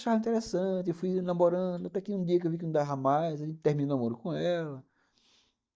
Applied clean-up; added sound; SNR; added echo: neural mask model DeepFilterNet 3.